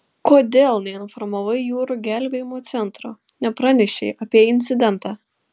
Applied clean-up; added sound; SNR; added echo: none; none; none; none.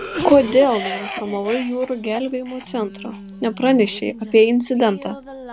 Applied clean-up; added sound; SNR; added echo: none; Cough; 12 dB; none.